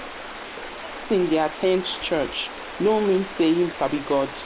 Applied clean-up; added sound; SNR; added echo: none; Stream; 12 dB; none.